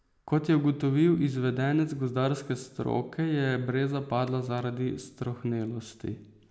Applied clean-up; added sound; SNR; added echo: none; none; none; none.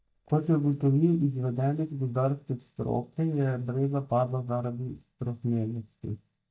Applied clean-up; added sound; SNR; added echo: neural mask model DeepFilterNet 3.